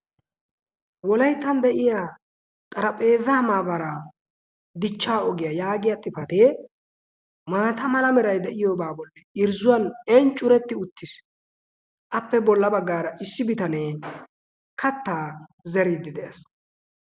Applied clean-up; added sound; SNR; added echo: none; none; none; none.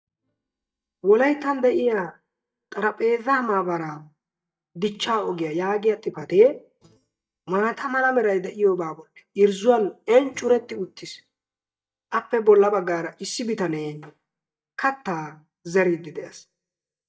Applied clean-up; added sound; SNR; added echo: neural mask model DeepFilterNet 3.